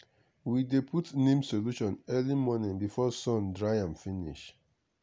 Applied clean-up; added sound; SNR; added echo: none; none; none; none.